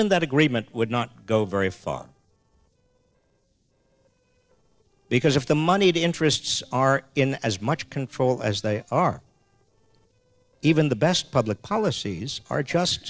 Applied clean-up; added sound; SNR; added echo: neural separator model SepFormer DNS4.